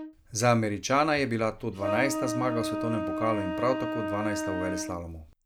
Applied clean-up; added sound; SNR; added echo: none; Wind instrument, woodwind instrument; 4 dB; none.